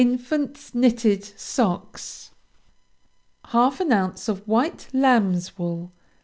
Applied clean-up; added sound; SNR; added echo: none; none; none; none.